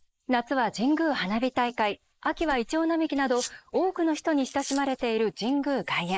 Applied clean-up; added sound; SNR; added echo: neural mask model Resemble Enhance denoiser.